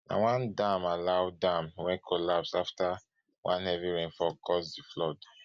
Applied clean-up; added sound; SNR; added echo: none; none; none; none.